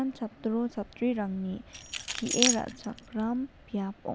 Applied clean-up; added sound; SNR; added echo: none; Keys jangling; 3 dB; none.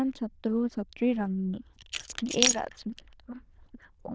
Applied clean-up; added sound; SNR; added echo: neural diffusion model UNIVERSE++.